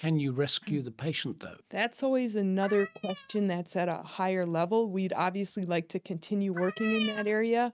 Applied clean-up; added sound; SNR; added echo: neural mask model RNNoise.